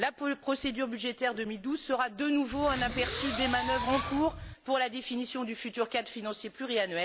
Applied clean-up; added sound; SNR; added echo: none; Fireworks; -1 dB; none.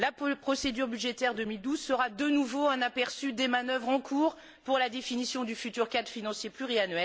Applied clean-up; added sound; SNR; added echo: none; none; none; none.